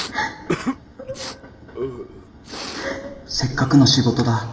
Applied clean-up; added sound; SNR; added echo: none; Respiratory sounds; 10 dB; reverberation time 1.1 s.